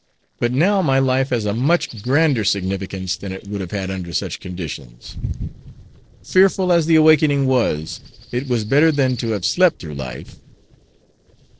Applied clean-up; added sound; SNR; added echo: neural separator model SepFormer DNS4.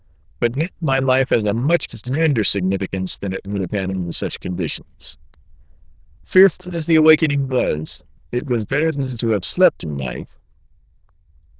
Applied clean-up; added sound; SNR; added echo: neural diffusion model UNIVERSE++.